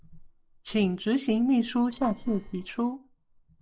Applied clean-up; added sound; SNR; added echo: neural separator model SepFormer DNS4.